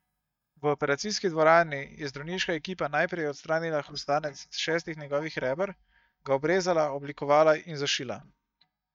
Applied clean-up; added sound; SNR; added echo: neural mask model DeepFilterNet 3.